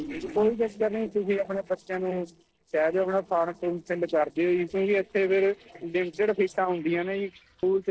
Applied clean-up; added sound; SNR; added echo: neural separator model SepFormer DNS4.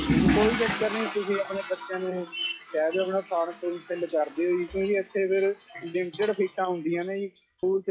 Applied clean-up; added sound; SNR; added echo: classical method log-MMSE.